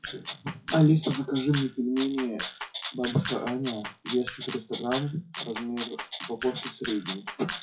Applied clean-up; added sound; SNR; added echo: classical method WPE with log-MMSE.